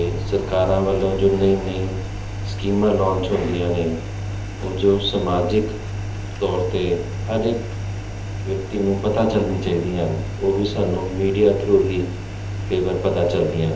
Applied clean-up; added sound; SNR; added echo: none; Engine; 6 dB; reverberation time 1.2 s.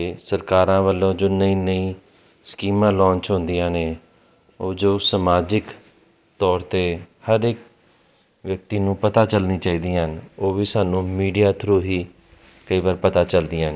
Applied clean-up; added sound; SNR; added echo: none; none; none; none.